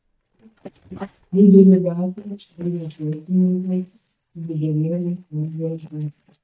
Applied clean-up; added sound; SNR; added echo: neural mask model DeepFilterNet 3.